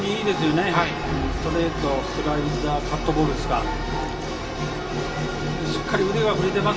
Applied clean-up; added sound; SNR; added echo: none; Rattle / Engine starting / Car; 10 dB; reverberation time 2.9 s.